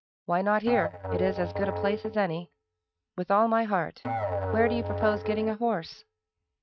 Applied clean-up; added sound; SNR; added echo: neural mask model RNNoise.